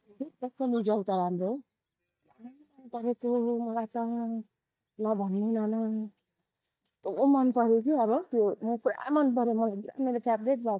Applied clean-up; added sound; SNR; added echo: neural mask model DeepFilterNet 3.